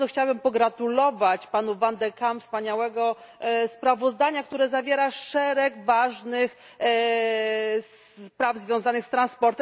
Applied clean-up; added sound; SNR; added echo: none; none; none; none.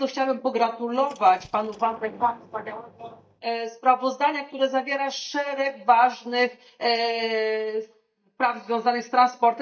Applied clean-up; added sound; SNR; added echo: neural mask model DeepFilterNet 3.